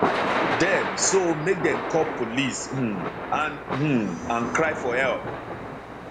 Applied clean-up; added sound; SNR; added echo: none; Thunder / Rain; 3 dB; none.